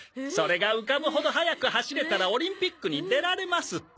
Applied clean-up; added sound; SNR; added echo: none; none; none; none.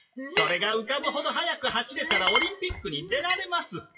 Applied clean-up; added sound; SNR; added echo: classical method WPE with log-MMSE.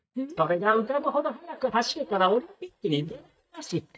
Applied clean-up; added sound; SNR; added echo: neural mask model DeepFilterNet 3.